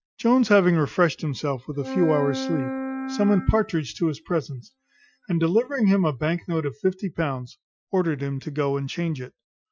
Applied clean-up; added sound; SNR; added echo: classical method Wiener filter.